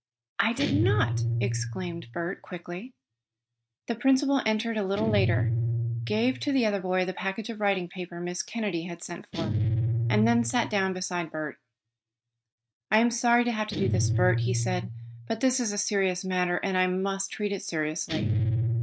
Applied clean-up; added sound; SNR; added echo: neural mask model RNNoise.